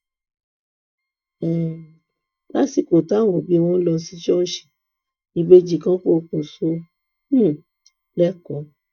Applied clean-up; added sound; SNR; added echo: neural mask model DeepFilterNet 3.